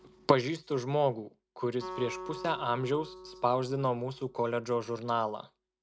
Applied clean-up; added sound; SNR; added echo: none; Acoustic guitar; 16 dB; none.